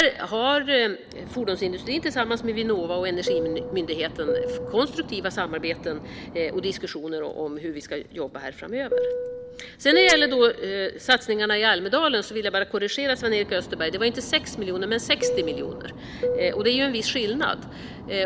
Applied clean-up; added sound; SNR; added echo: none; Fixed-wing aircraft, airplane; 8 dB; none.